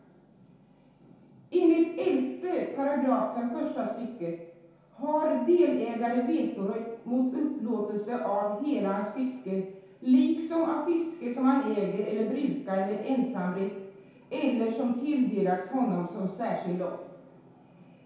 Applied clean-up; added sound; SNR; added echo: none; none; none; reverberation time 0.8 s.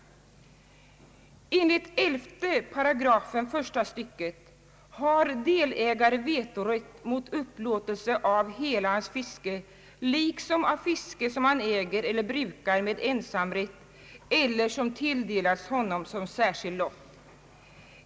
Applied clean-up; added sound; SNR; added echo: none; none; none; none.